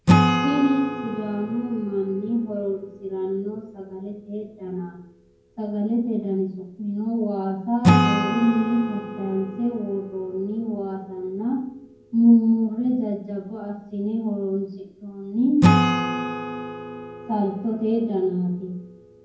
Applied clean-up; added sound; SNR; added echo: none; Acoustic guitar / Strum; 2 dB; reverberation time 0.9 s.